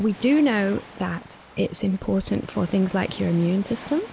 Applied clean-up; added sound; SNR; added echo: none; Waves, surf; 19 dB; none.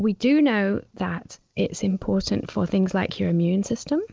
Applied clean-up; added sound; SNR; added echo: none; none; none; none.